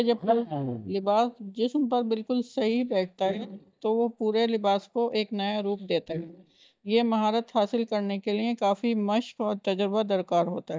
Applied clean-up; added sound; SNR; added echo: neural mask model DeepFilterNet 3.